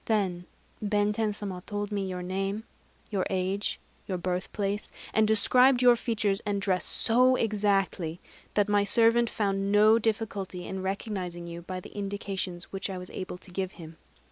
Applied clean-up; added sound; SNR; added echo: none; none; none; none.